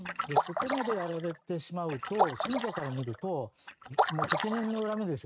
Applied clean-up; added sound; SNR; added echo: neural mask model RNNoise.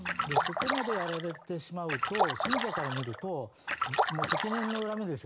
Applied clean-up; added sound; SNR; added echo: none; Splash, splatter; -4 dB; none.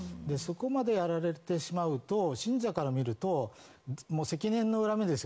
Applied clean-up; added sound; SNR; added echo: none; none; none; none.